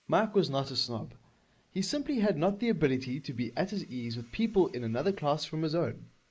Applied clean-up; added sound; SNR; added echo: neural mask model Resemble Enhance denoiser.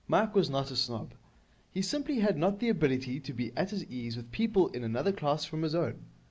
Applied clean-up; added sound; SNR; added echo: none; none; none; none.